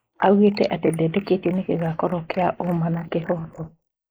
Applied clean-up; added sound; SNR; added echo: neural mask model Resemble Enhance denoiser.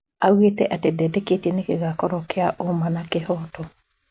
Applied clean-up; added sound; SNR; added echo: none; none; none; none.